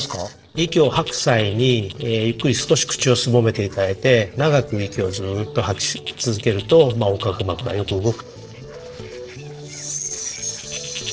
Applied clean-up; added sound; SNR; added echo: neural separator model SepFormer DNS4.